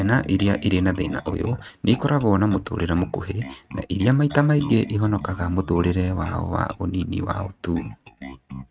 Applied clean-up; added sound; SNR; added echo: neural mask model RNNoise.